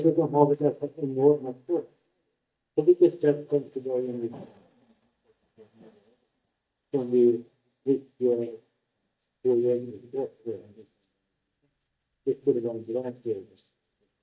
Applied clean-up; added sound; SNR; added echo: neural mask model DeepFilterNet 3.